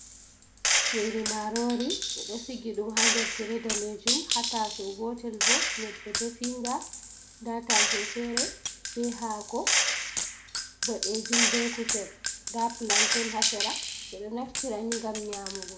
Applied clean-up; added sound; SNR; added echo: none; Gunshot, gunfire; -4 dB; reverberation time 0.9 s.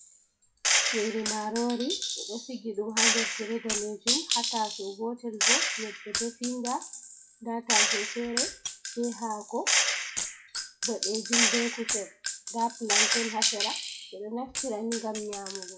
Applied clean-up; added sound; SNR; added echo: classical method WPE with log-MMSE.